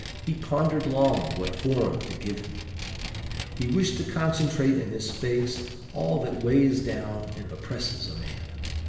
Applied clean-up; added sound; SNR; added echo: none; Vehicle; 9 dB; reverberation time 1.0 s.